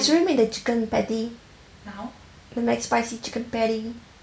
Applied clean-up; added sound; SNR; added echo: none; none; none; none.